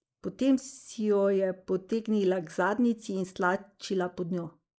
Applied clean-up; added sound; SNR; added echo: neural mask model Resemble Enhance denoiser.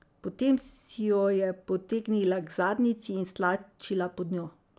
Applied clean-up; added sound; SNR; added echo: none; none; none; none.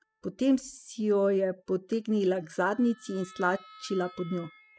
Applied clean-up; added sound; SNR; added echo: classical method spectral subtraction.